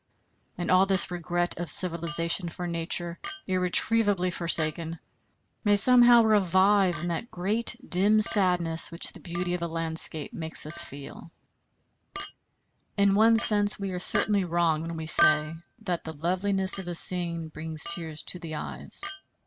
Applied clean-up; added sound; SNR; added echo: none; Chink, clink; 13 dB; none.